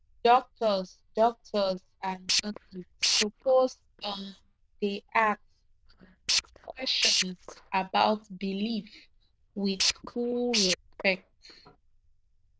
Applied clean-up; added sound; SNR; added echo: neural diffusion model UNIVERSE++.